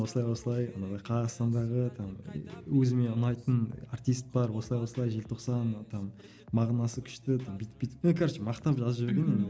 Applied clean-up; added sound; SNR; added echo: none; none; none; none.